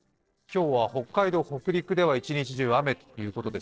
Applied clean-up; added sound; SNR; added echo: neural separator model SepFormer DNS4.